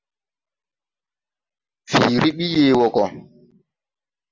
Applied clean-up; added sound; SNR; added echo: none; none; none; none.